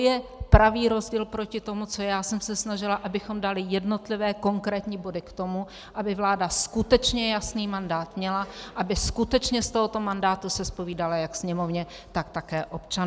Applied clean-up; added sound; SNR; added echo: none; none; none; none.